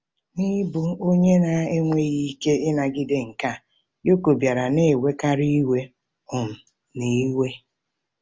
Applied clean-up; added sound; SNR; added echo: none; none; none; none.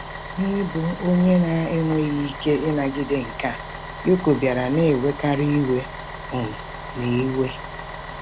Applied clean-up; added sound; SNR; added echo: none; Bus; 11 dB; none.